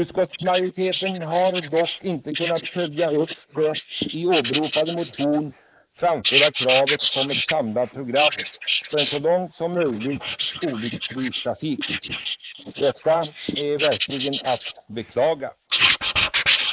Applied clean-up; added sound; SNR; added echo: neural mask model Resemble Enhance denoiser.